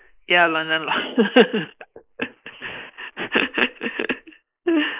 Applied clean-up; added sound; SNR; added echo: neural mask model Resemble Enhance denoiser.